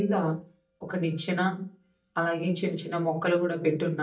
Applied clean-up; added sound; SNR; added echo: neural mask model DeepFilterNet 3.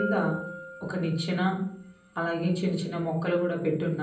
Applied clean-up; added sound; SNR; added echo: none; Bell; 13 dB; reverberation time 0.6 s.